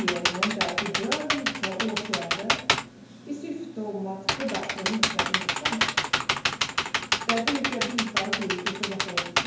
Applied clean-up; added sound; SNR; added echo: none; Computer keyboard; -5 dB; reverberation time 0.9 s.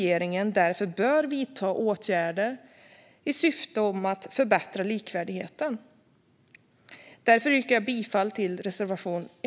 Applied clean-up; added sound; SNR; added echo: none; none; none; none.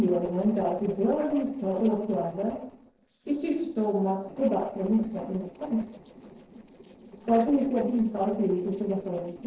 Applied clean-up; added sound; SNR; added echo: neural separator model SepFormer DNS4.